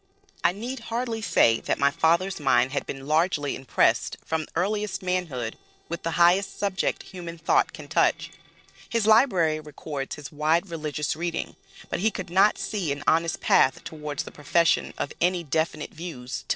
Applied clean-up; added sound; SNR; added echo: neural separator model SepFormer DNS4.